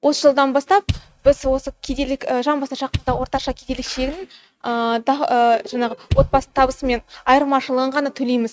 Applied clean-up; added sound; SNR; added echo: neural mask model RNNoise.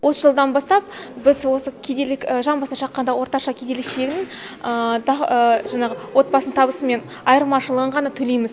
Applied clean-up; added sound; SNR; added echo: none; none; none; none.